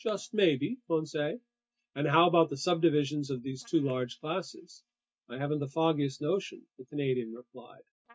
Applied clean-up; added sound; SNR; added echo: neural mask model DeepFilterNet 3.